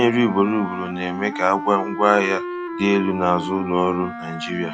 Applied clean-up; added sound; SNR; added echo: none; Wind instrument, woodwind instrument; 9 dB; none.